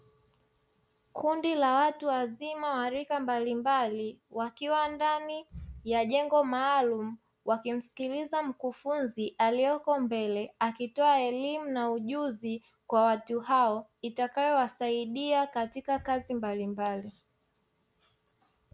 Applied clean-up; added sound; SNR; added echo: none; none; none; none.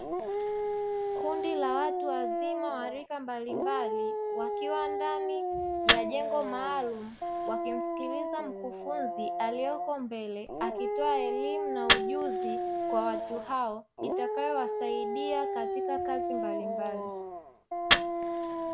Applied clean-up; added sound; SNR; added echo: none; Fire + Dog; -5 dB; none.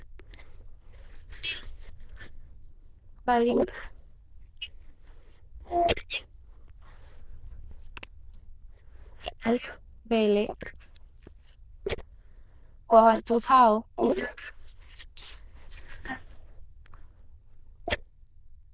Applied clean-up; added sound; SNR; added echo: neural diffusion model UNIVERSE++.